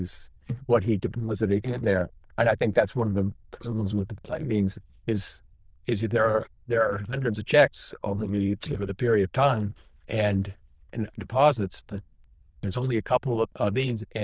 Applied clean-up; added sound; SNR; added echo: neural diffusion model UNIVERSE++.